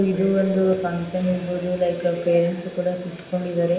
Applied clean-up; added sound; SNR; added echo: none; Camera; 20 dB; reverberation time 0.9 s.